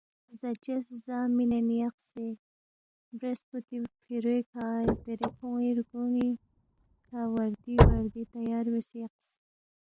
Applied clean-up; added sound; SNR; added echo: none; Slam / Car; -3 dB; none.